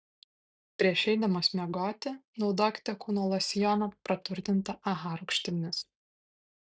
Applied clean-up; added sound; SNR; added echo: none; none; none; none.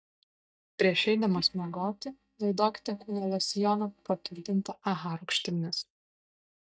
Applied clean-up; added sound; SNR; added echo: neural mask model DeepFilterNet 3.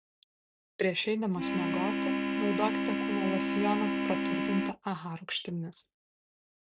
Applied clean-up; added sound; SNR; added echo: none; Organ; -3 dB; none.